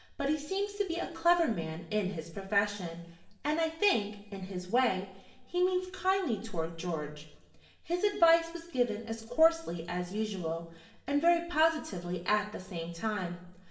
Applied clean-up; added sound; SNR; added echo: none; none; none; reverberation time 0.9 s.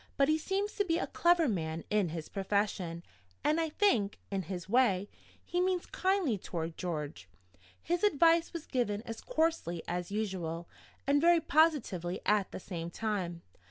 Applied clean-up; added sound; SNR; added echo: none; none; none; none.